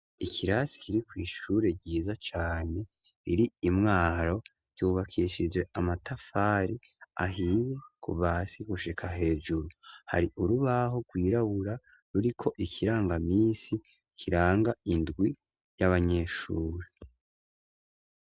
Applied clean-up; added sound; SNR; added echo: none; none; none; none.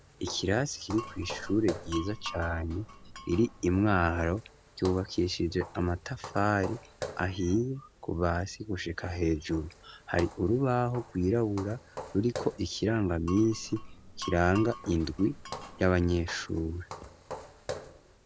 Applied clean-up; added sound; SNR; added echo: none; Glass + Walk, footsteps; 15 dB; none.